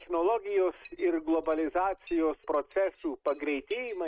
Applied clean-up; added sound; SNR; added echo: neural mask model RNNoise.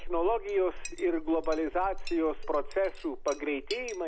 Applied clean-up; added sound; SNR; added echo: none; Chink, clink; 7 dB; none.